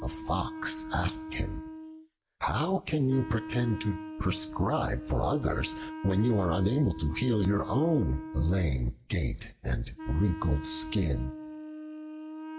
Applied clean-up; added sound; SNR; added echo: none; Wind instrument, woodwind instrument; 11 dB; none.